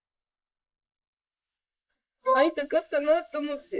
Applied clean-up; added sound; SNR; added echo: neural mask model Resemble Enhance denoiser.